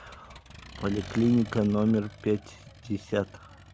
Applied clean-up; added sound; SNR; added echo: none; Accelerating, revving, vroom; 17 dB; none.